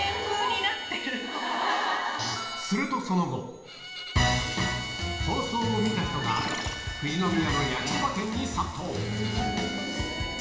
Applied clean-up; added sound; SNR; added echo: none; Bowed string instrument; 10 dB; reverberation time 1.1 s.